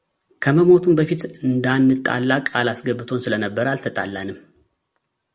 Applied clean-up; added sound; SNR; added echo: none; none; none; none.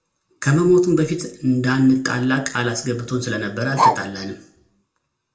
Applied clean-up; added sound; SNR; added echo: none; Bark; 3 dB; reverberation time 0.4 s.